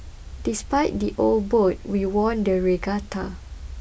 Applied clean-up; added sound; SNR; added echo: none; none; none; none.